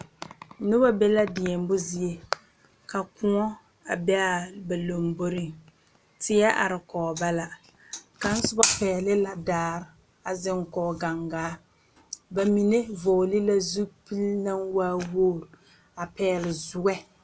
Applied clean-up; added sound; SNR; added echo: none; none; none; none.